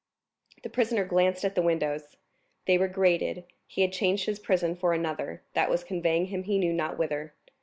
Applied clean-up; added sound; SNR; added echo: none; none; none; none.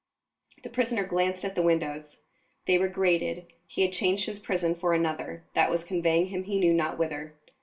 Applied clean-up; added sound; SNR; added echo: none; none; none; reverberation time 0.2 s.